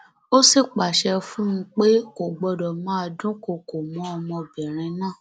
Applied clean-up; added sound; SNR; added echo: none; none; none; none.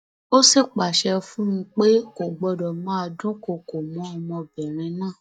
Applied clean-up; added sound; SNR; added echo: neural mask model DeepFilterNet 3.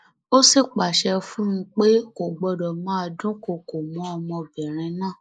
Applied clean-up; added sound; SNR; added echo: neural mask model Resemble Enhance denoiser.